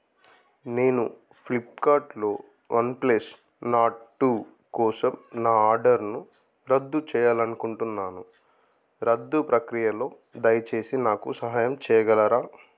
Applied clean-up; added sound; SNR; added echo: none; none; none; none.